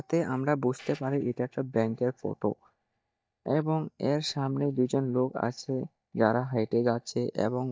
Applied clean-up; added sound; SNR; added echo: neural mask model DeepFilterNet 3.